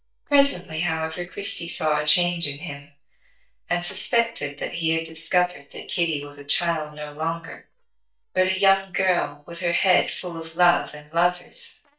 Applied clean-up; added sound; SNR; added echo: neural mask model DeepFilterNet 3.